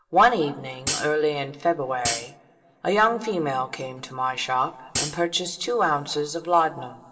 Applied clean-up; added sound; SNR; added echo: none; Hi-hat; 5 dB; reverberation time 2.2 s.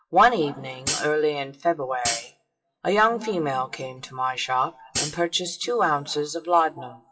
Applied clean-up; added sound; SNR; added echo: classical method WPE with log-MMSE.